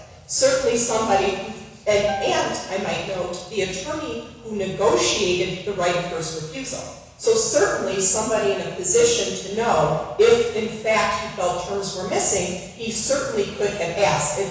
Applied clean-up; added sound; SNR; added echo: none; Piano; 13 dB; reverberation time 1.1 s.